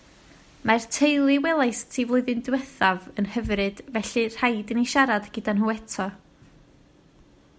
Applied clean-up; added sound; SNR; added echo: none; none; none; none.